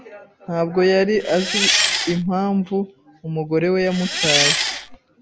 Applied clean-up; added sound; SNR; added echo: none; Engine; -1 dB; none.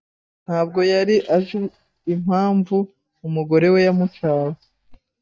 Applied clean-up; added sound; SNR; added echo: neural mask model DeepFilterNet 3.